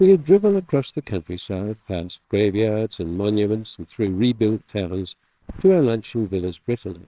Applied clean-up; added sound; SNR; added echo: neural separator model SepFormer WHAMR!.